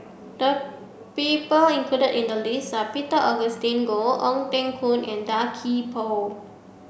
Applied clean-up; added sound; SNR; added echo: none; none; none; none.